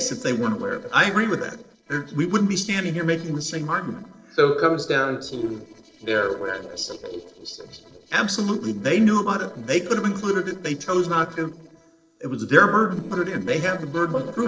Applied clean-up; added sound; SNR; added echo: neural separator model SepFormer DNS4.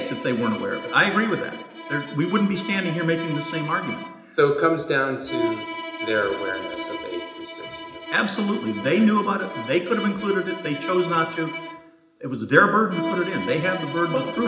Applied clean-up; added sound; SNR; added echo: none; Bowed string instrument; 10 dB; reverberation time 0.8 s.